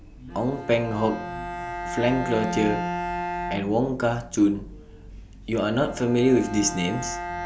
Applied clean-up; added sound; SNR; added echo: none; Bowed string instrument; 8 dB; none.